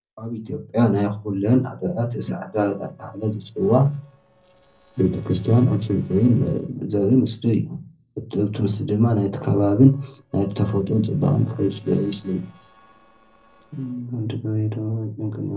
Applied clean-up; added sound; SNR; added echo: neural separator model SepFormer DNS4.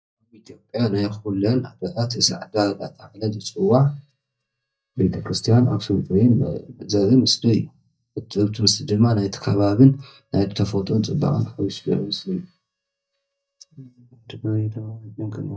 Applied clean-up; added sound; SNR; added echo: neural mask model DeepFilterNet 3.